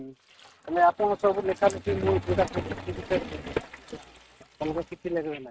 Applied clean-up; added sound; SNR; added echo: neural mask model RNNoise.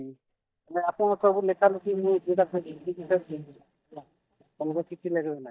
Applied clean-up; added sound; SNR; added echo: neural mask model DeepFilterNet 3.